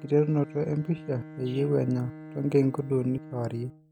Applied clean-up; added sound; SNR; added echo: none; Bowed string instrument; 16 dB; none.